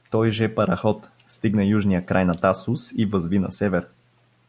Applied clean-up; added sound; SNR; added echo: none; none; none; none.